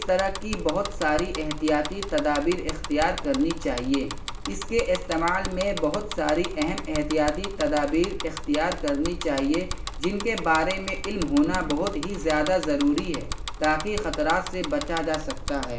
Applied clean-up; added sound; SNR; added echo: none; Bicycle; 7 dB; reverberation time 1.7 s.